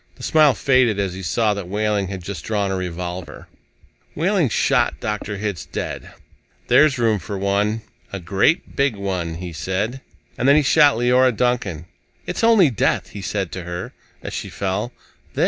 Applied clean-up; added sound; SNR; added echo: none; none; none; none.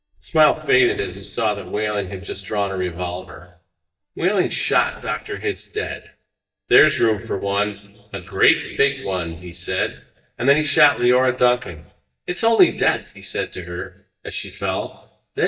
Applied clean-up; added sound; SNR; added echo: neural mask model DeepFilterNet 3.